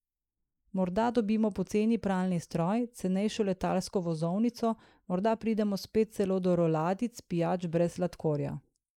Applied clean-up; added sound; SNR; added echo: neural mask model Resemble Enhance denoiser.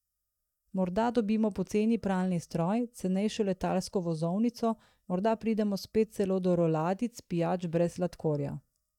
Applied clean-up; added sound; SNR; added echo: neural mask model DeepFilterNet 3.